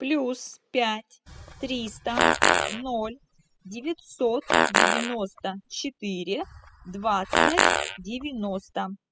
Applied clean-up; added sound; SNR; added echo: classical method spectral subtraction.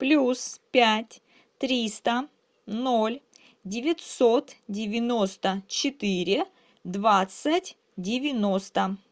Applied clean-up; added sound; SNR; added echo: none; none; none; none.